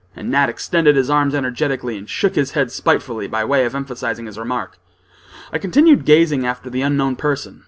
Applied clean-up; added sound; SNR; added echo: none; none; none; none.